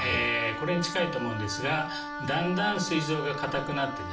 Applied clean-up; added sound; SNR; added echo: none; Wind instrument, woodwind instrument; 7 dB; reverberation time 0.4 s.